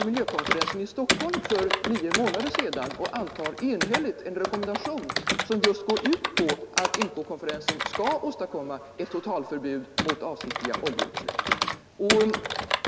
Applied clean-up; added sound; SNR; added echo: none; Computer keyboard; 1 dB; none.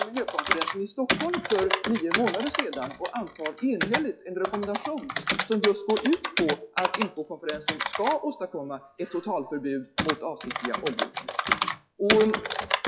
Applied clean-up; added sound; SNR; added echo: classical method log-MMSE.